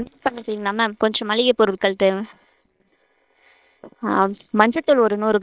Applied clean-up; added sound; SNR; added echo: neural separator model SepFormer WHAM!.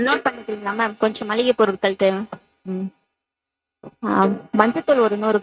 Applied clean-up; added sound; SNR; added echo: neural mask model RNNoise.